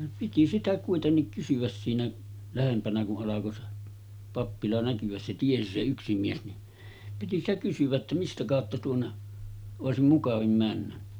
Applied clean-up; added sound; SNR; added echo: none; none; none; none.